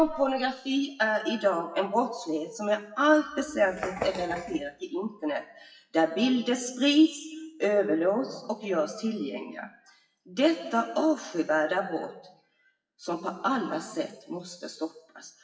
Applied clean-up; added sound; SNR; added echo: classical method WPE with log-MMSE.